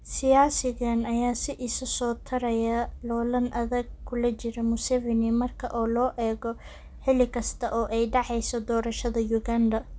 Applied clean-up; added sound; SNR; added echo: none; none; none; none.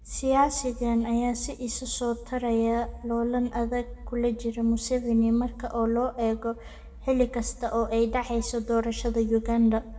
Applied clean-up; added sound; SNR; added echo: none; none; none; reverberation time 1.0 s.